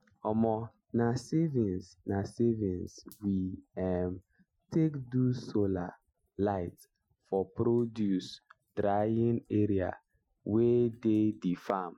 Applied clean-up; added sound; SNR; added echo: classical method Wiener filter.